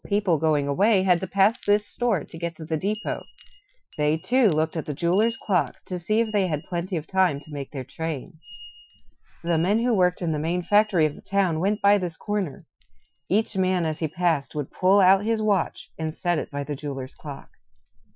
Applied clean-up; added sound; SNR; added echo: classical method Wiener filter.